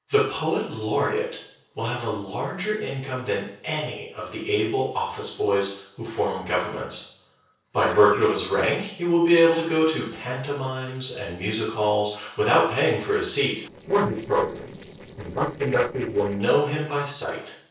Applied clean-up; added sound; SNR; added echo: neural separator model SepFormer DNS4.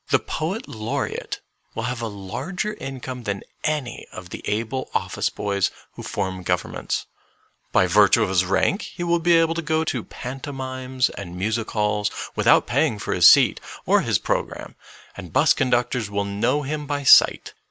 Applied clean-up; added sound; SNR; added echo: none; none; none; none.